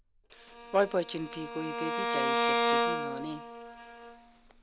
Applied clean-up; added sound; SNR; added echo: none; Bowed string instrument; -3 dB; none.